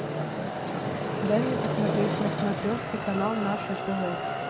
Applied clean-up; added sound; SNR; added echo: none; Traffic noise, roadway noise; -1 dB; none.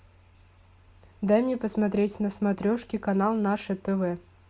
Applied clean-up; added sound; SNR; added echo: none; none; none; none.